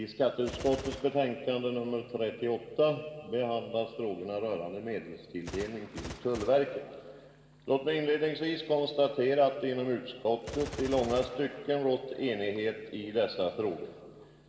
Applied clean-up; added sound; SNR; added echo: none; Gunshot, gunfire; 18 dB; reverberation time 1.6 s.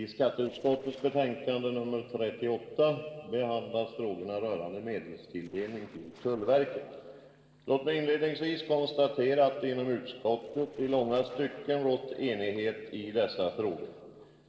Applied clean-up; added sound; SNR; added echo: neural separator model SepFormer DNS4.